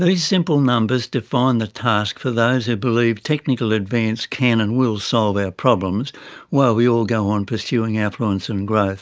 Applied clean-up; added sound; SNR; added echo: none; none; none; none.